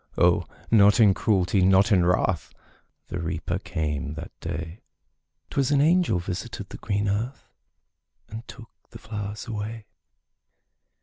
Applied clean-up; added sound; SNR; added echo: none; none; none; none.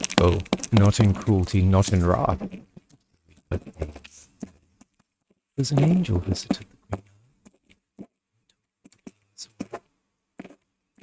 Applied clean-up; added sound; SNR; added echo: neural mask model RNNoise.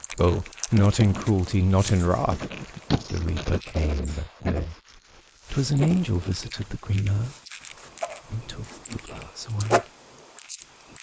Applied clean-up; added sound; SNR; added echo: neural mask model Resemble Enhance denoiser.